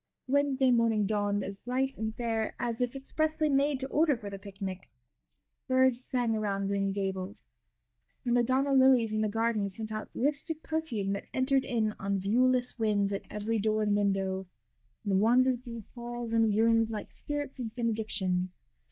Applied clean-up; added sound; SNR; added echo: neural mask model DeepFilterNet 3.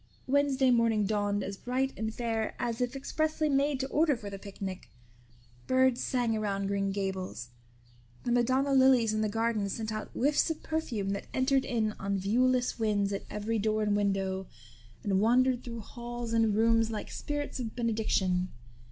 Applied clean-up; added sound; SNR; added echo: none; none; none; none.